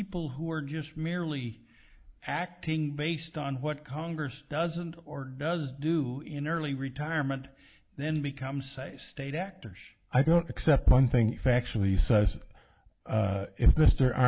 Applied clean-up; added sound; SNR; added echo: none; none; none; none.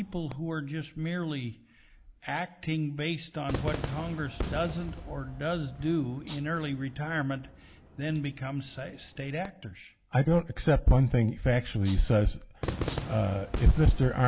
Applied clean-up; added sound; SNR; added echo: none; Cheering / Fireworks + Rattle (instrument); 12 dB; none.